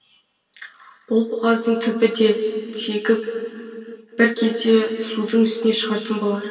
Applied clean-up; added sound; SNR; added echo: none; none; none; reverberation time 2.6 s.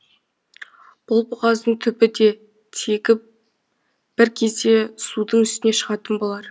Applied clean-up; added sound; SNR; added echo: none; none; none; none.